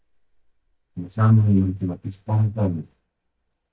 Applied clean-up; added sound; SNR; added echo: neural mask model DeepFilterNet 3.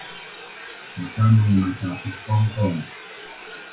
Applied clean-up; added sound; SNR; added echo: classical method WPE with log-MMSE.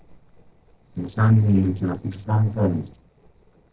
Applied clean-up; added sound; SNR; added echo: neural separator model SepFormer DNS4.